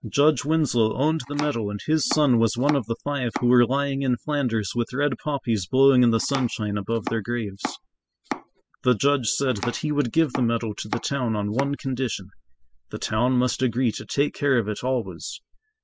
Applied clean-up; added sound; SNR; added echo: classical method spectral subtraction.